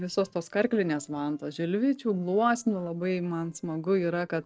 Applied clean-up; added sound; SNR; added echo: neural separator model SepFormer DNS4.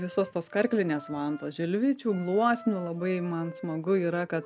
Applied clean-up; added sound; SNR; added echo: none; Wind instrument, woodwind instrument; 20 dB; none.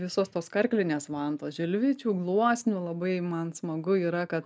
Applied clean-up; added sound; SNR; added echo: none; none; none; none.